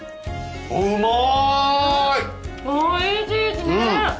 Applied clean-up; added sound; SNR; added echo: none; none; none; none.